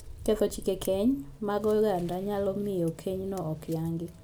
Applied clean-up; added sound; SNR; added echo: none; Scissors; 18 dB; none.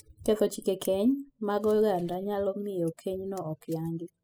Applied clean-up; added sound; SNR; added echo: classical method spectral subtraction.